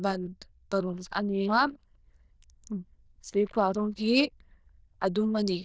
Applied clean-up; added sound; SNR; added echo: neural diffusion model UNIVERSE++.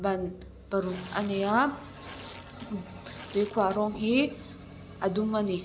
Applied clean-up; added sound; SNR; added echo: none; Tearing; 14 dB; none.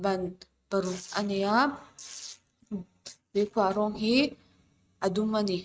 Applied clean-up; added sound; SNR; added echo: neural mask model RNNoise.